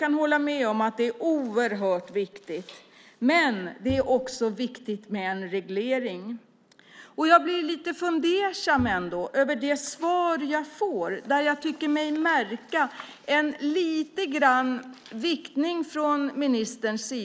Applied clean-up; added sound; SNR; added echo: none; Bowed string instrument; 12 dB; none.